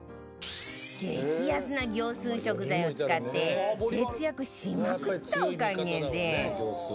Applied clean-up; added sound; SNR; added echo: none; none; none; none.